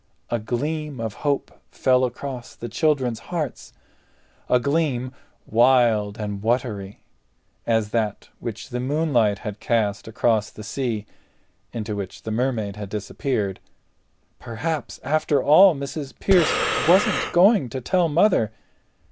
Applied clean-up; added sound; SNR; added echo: none; Breathing; 2 dB; none.